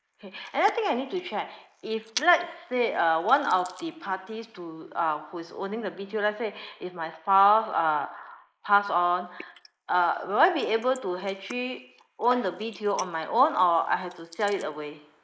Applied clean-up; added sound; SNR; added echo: neural mask model Resemble Enhance denoiser.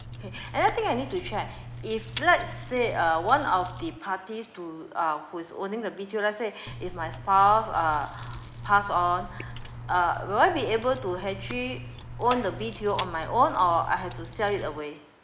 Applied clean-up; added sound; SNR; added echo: none; Chewing, mastication; 12 dB; none.